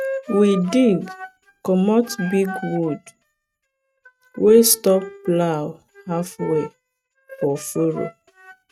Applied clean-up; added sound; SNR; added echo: neural mask model RNNoise.